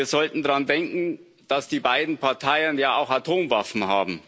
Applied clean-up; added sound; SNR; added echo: none; none; none; none.